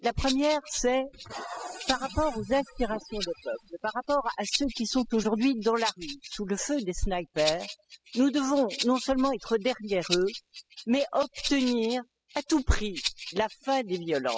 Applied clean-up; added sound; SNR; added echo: classical method spectral subtraction.